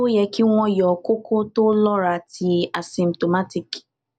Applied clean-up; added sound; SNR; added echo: none; none; none; none.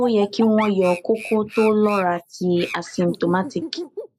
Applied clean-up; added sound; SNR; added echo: neural mask model Resemble Enhance denoiser.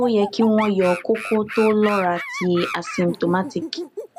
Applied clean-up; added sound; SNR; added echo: none; Animal; 11 dB; none.